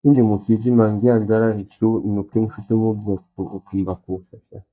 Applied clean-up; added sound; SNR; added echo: neural mask model DeepFilterNet 3.